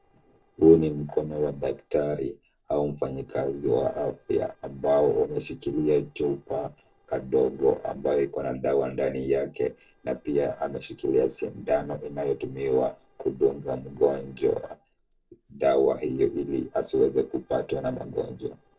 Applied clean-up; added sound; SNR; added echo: neural separator model SepFormer DNS4.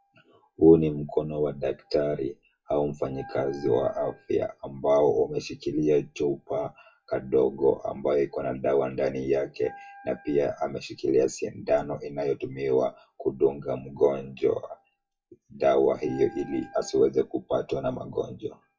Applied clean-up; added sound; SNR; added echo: classical method WPE with log-MMSE.